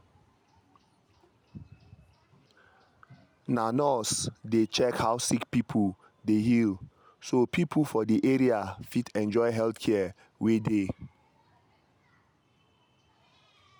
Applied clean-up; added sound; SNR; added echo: none; none; none; none.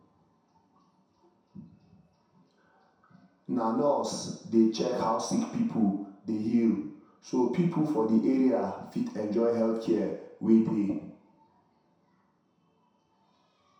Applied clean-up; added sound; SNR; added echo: none; none; none; reverberation time 0.7 s.